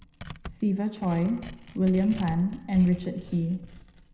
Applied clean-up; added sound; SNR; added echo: none; Tearing; 16 dB; reverberation time 0.9 s.